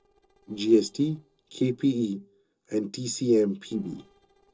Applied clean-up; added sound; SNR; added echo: neural separator model SepFormer DNS4.